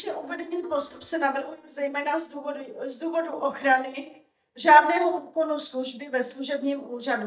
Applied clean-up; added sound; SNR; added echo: neural mask model DeepFilterNet 3.